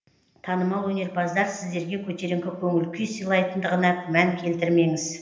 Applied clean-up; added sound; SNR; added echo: none; none; none; reverberation time 0.8 s.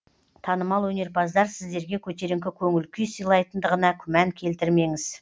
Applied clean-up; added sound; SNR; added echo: none; none; none; none.